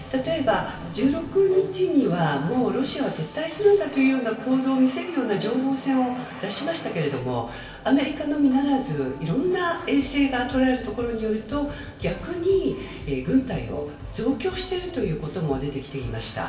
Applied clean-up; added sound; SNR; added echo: none; Brass instrument; 15 dB; reverberation time 1.0 s.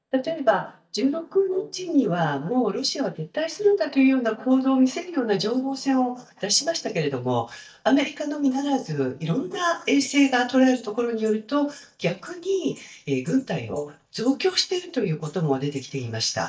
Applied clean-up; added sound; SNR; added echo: neural mask model DeepFilterNet 3.